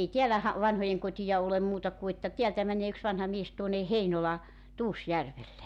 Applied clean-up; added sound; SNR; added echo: none; none; none; none.